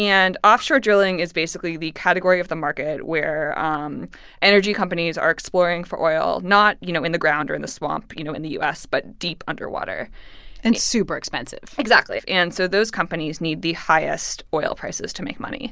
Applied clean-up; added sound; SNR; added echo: none; none; none; none.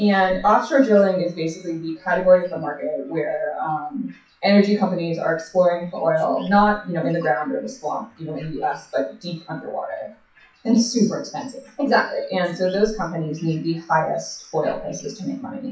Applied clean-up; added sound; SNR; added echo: classical method WPE with log-MMSE.